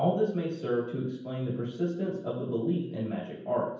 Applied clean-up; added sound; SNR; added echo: none; none; none; reverberation time 0.9 s.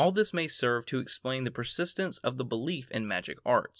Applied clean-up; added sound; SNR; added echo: none; none; none; none.